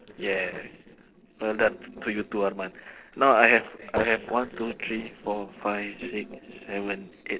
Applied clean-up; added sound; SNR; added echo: neural separator model SepFormer DNS4.